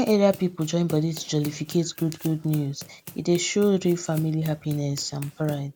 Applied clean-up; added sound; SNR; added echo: none; Run; 19 dB; none.